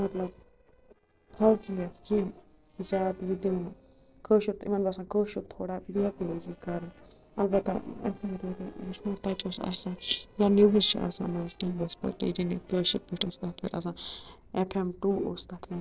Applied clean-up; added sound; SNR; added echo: neural separator model SepFormer DNS4.